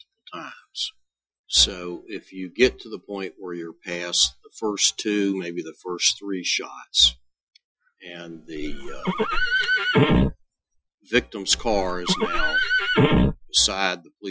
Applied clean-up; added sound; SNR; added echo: classical method Wiener filter.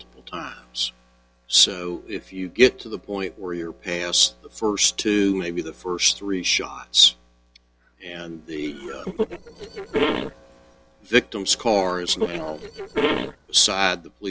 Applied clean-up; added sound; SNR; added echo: neural separator model SepFormer DNS4.